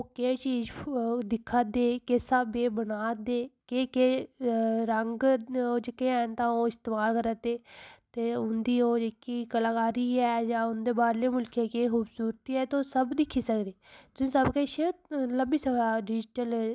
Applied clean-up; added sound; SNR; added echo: none; none; none; none.